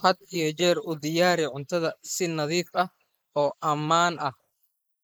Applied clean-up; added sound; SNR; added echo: neural mask model Resemble Enhance denoiser.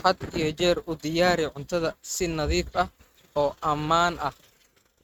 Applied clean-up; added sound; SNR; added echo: neural mask model RNNoise.